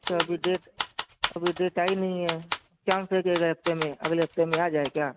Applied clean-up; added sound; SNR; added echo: none; Typewriter; 4 dB; none.